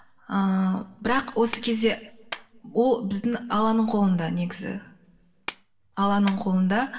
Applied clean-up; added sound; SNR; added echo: none; Clapping; 20 dB; reverberation time 1.0 s.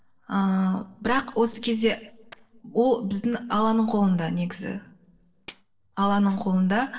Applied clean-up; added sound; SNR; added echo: neural separator model SepFormer DNS4.